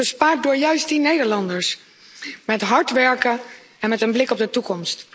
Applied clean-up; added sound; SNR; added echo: none; none; none; none.